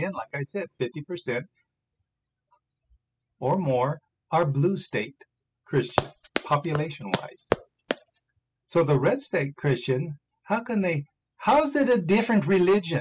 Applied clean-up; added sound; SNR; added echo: classical method spectral subtraction.